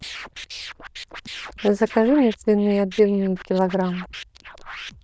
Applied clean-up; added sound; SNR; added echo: neural diffusion model UNIVERSE++.